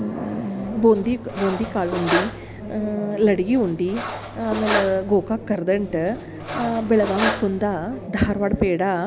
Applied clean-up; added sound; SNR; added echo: none; Cutlery, silverware; 8 dB; none.